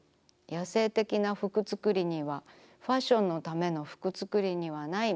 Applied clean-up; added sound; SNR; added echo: none; none; none; none.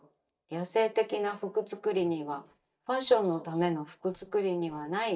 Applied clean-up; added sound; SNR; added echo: neural mask model DeepFilterNet 3.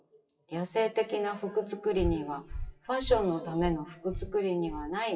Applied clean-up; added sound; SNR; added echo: classical method WPE with log-MMSE.